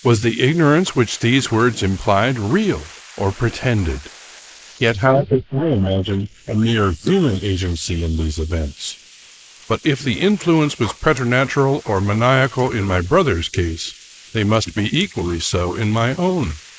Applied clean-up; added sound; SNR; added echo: neural mask model Resemble Enhance denoiser.